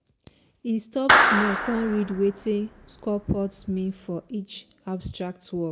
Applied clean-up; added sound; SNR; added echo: none; Clapping; -2 dB; reverberation time 0.3 s.